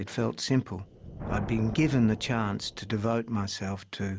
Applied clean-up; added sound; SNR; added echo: none; Thunder; 13 dB; none.